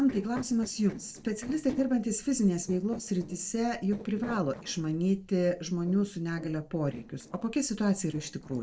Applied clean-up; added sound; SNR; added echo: neural separator model SepFormer DNS4.